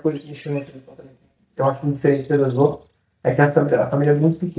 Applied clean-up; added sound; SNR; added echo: neural mask model DeepFilterNet 3.